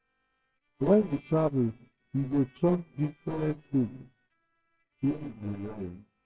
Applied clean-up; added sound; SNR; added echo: neural separator model SepFormer WHAMR!.